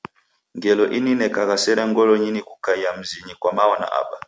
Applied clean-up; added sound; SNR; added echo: none; none; none; none.